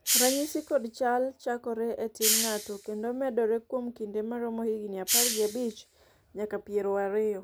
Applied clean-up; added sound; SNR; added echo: none; Hiss; 2 dB; none.